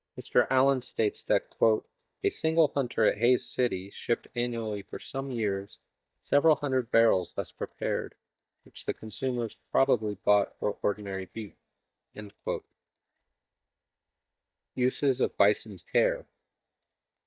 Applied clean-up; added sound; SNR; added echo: neural mask model DeepFilterNet 3.